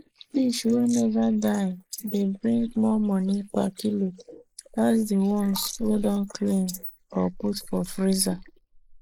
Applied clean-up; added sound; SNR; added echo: neural mask model Resemble Enhance denoiser.